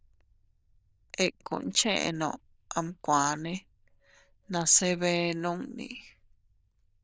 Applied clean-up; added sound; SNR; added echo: neural diffusion model UNIVERSE++.